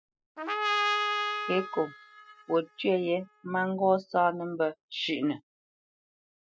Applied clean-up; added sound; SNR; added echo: classical method spectral subtraction.